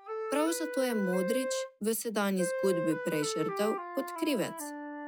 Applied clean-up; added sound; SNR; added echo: classical method log-MMSE.